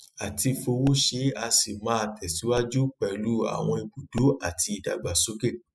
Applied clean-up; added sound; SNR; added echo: classical method spectral subtraction.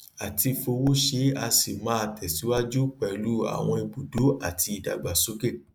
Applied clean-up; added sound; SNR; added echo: neural mask model Resemble Enhance denoiser.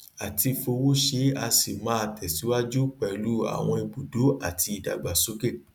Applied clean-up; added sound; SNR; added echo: none; none; none; none.